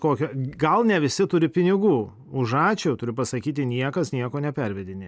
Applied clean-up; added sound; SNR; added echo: none; none; none; none.